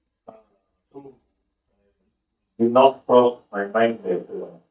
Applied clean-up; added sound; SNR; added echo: neural mask model DeepFilterNet 3.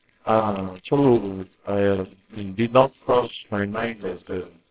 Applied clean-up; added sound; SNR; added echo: neural separator model SepFormer WHAMR!.